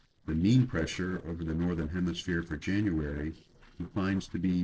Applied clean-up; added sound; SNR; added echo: neural separator model SepFormer DNS4.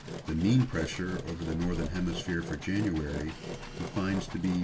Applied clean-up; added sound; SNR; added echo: none; Engine; 9 dB; reverberation time 0.2 s.